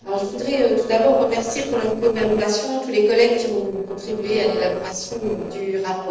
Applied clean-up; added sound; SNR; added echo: neural separator model SepFormer DNS4.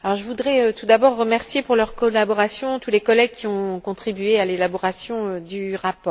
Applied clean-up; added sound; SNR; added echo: none; none; none; none.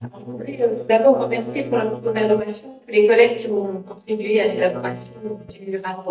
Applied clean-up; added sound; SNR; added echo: neural mask model DeepFilterNet 3.